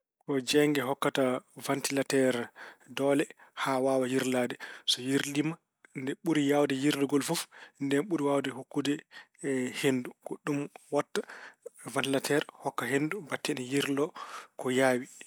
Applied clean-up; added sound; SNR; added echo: none; none; none; none.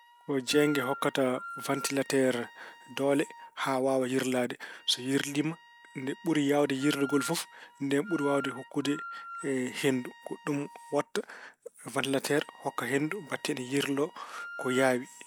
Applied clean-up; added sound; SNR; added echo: none; Wind instrument, woodwind instrument; 16 dB; none.